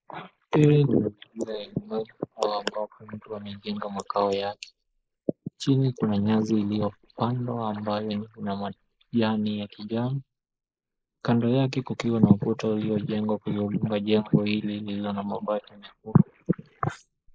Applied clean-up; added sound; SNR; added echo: neural mask model Resemble Enhance denoiser.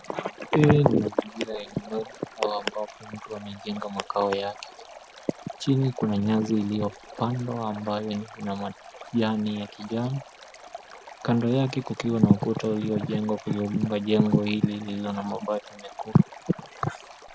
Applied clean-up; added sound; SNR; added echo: none; Stream; 18 dB; none.